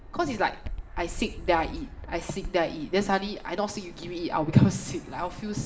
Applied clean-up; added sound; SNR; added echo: none; Fixed-wing aircraft, airplane; 12 dB; reverberation time 0.6 s.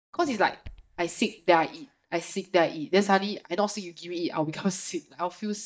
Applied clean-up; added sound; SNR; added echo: neural mask model DeepFilterNet 3.